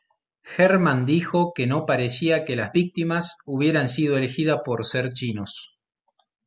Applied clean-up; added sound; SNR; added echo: none; none; none; none.